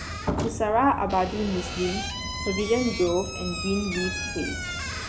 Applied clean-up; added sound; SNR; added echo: none; Car + Squeak / Slam; 5 dB; none.